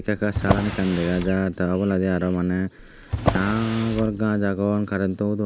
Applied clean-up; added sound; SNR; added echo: none; Drawer open or close; 6 dB; none.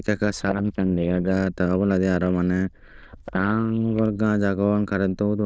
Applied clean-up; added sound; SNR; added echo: neural diffusion model UNIVERSE++.